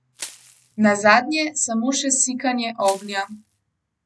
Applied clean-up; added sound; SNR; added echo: none; Crushing; 17 dB; none.